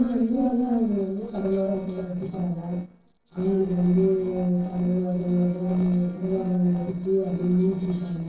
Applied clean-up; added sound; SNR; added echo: neural separator model SepFormer DNS4.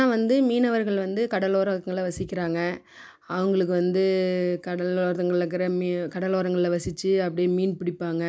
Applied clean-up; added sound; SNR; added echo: none; none; none; none.